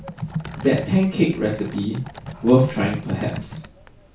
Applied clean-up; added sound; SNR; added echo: none; Typing; 11 dB; reverberation time 0.3 s.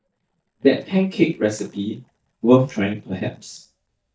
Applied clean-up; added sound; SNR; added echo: neural mask model DeepFilterNet 3.